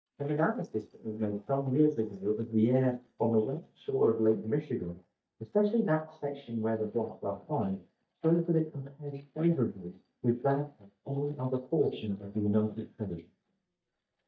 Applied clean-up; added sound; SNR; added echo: neural mask model DeepFilterNet 3.